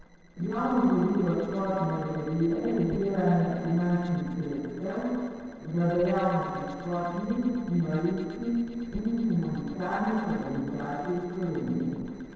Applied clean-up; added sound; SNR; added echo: neural separator model SepFormer DNS4.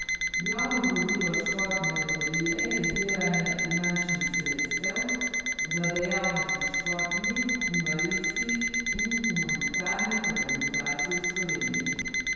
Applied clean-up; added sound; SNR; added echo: none; Alarm; -3 dB; reverberation time 2.0 s.